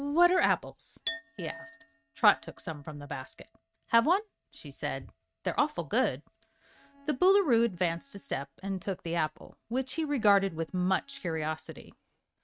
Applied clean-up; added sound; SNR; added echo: neural mask model RNNoise.